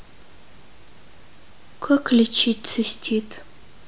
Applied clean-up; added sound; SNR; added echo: none; none; none; none.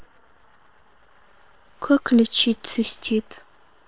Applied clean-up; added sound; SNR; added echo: neural separator model SepFormer WHAM!.